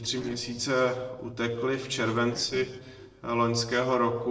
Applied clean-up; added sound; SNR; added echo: neural separator model SepFormer DNS4.